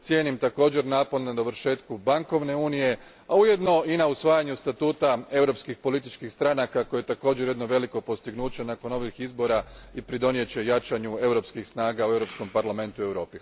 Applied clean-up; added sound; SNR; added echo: none; none; none; none.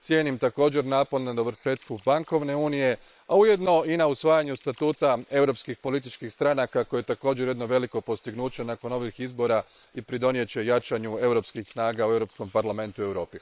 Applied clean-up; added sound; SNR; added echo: neural separator model SepFormer WHAM!.